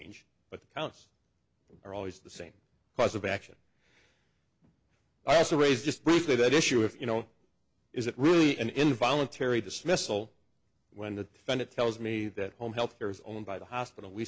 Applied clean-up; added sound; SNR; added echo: none; none; none; none.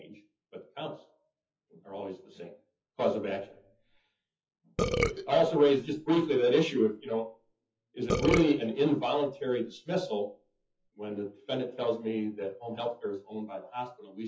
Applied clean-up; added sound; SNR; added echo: classical method WPE with log-MMSE.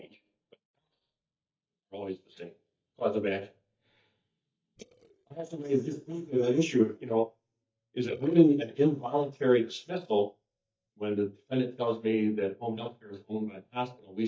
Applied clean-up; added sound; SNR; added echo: neural mask model DeepFilterNet 3.